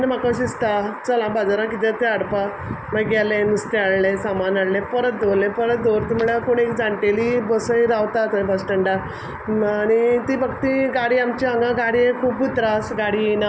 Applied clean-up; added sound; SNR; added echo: none; none; none; none.